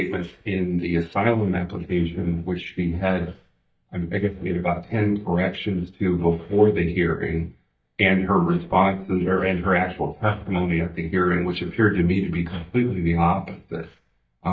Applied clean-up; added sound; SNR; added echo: neural mask model DeepFilterNet 3.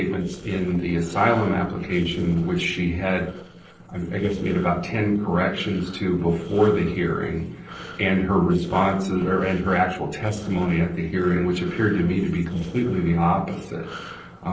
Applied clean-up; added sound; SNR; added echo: neural separator model SepFormer DNS4.